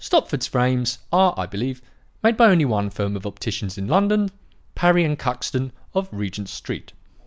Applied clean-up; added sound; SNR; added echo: none; none; none; none.